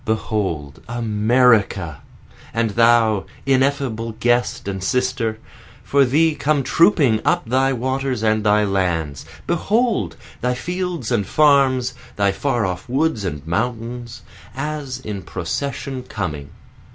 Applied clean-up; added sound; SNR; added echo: none; none; none; none.